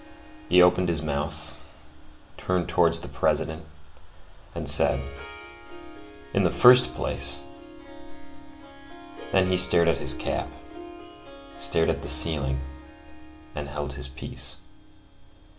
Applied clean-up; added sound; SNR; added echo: none; Harp; 17 dB; none.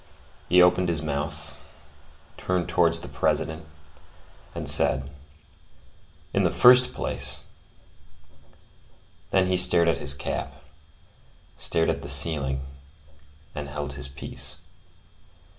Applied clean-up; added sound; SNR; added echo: none; none; none; none.